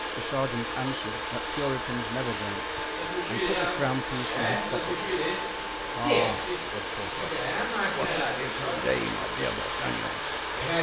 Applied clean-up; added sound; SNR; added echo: none; Domestic sounds, home sounds; -5 dB; none.